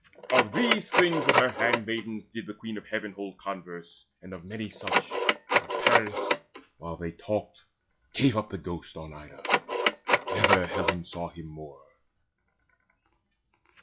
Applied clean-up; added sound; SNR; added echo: classical method log-MMSE.